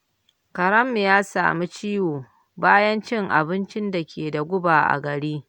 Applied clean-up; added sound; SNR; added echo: none; none; none; none.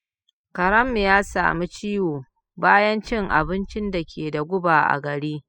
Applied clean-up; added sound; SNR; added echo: classical method spectral subtraction.